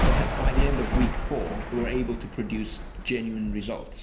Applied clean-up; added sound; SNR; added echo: none; Thunder; -3 dB; reverberation time 1.4 s.